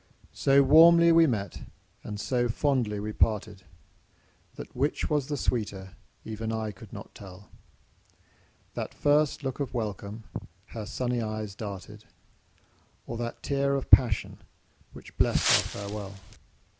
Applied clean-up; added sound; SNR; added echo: none; Wind; 4 dB; none.